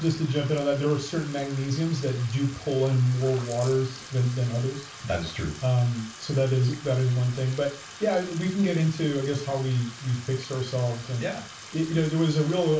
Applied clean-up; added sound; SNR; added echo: none; Bathtub (filling or washing); 17 dB; reverberation time 0.3 s.